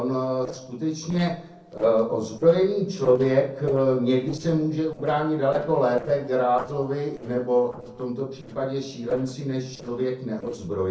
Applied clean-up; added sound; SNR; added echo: neural separator model SepFormer DNS4.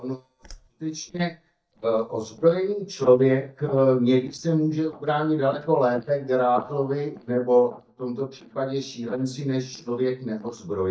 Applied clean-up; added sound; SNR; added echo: neural mask model DeepFilterNet 3.